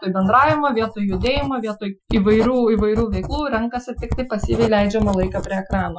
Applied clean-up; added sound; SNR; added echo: classical method Wiener filter.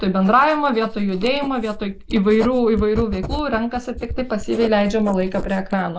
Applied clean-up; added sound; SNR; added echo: neural mask model Resemble Enhance denoiser.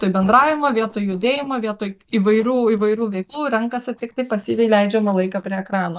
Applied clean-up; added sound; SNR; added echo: neural mask model DeepFilterNet 3.